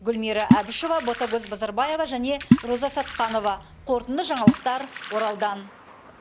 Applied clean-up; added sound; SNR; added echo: none; Water / Splash, splatter; 0 dB; none.